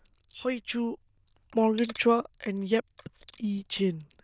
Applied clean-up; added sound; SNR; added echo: neural diffusion model UNIVERSE++.